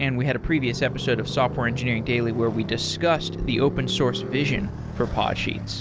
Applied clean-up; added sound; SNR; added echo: none; Motorcycle; 7 dB; none.